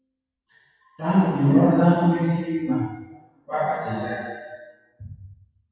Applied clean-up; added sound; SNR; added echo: classical method WPE with log-MMSE.